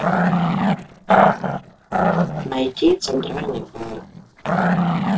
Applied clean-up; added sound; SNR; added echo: neural separator model SepFormer DNS4.